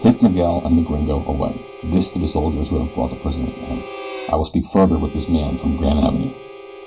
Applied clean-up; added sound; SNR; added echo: none; Harmonica; 16 dB; reverberation time 0.2 s.